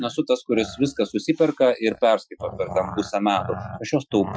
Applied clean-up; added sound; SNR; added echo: classical method Wiener filter.